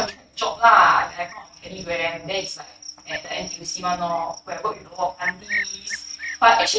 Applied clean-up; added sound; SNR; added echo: neural mask model RNNoise.